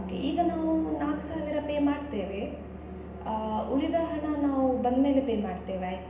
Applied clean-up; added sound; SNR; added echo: none; none; none; reverberation time 0.8 s.